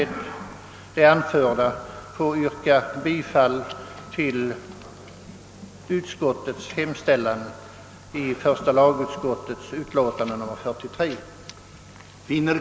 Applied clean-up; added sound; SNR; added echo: none; none; none; none.